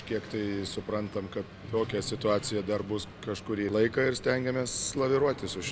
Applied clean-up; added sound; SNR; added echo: none; none; none; none.